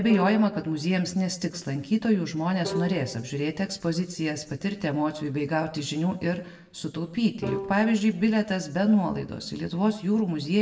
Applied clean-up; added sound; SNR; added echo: none; Bowed string instrument; 14 dB; reverberation time 0.6 s.